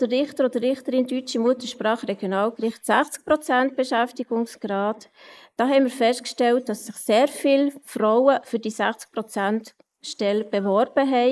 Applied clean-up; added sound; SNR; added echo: neural mask model Resemble Enhance denoiser.